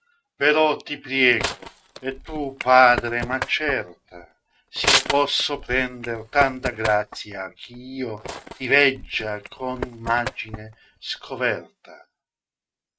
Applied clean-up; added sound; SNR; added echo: neural mask model RNNoise.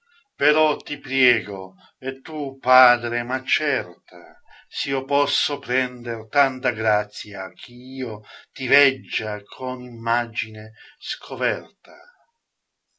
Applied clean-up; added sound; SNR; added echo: none; none; none; none.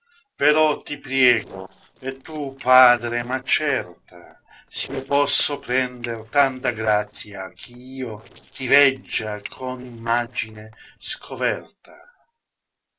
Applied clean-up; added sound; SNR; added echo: neural separator model SepFormer DNS4.